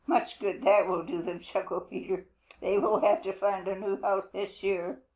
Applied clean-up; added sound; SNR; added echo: none; none; none; none.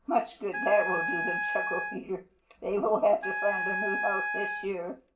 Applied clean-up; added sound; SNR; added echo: none; Wind instrument, woodwind instrument; 3 dB; reverberation time 0.2 s.